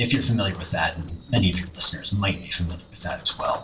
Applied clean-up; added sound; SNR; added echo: neural separator model SepFormer DNS4.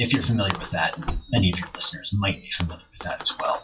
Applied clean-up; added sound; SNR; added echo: classical method WPE with log-MMSE.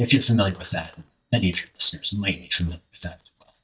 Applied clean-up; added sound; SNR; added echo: neural mask model DeepFilterNet 3.